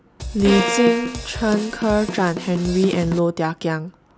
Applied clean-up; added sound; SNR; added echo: none; Drum / Drum kit + Bowed string instrument; 6 dB; none.